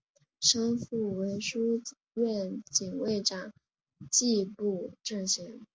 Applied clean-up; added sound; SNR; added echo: none; none; none; none.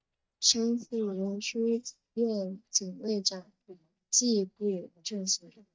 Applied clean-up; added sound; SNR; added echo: neural mask model DeepFilterNet 3.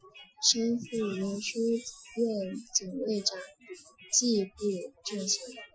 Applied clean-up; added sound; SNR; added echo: classical method Wiener filter.